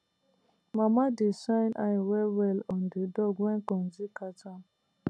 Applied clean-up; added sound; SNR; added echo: none; none; none; none.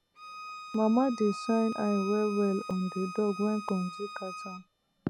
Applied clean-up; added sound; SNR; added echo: none; Bowed string instrument; 12 dB; none.